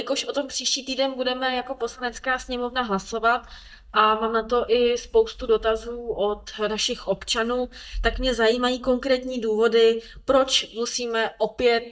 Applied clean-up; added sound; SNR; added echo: neural mask model DeepFilterNet 3.